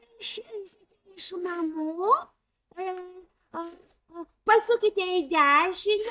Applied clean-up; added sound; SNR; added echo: neural mask model DeepFilterNet 3.